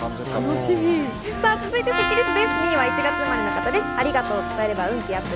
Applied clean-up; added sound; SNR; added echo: none; Trumpet + Wind instrument, woodwind instrument; 4 dB; none.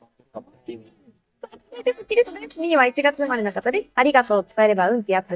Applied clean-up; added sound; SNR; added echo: neural mask model DeepFilterNet 3.